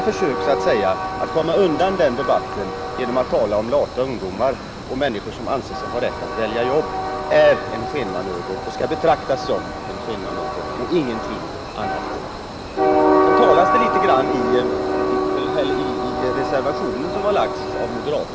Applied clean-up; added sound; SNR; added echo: none; Train; 1 dB; none.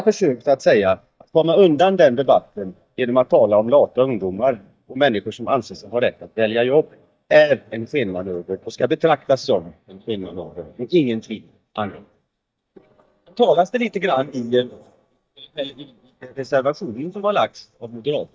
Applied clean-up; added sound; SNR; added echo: neural mask model DeepFilterNet 3.